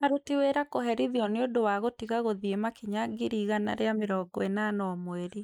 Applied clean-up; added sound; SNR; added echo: neural mask model Resemble Enhance denoiser.